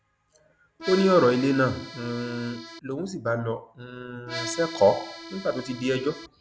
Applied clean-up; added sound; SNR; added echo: none; Accordion; 11 dB; none.